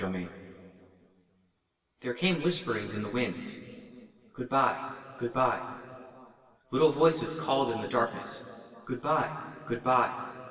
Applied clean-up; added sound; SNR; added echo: none; none; none; reverberation time 2.4 s.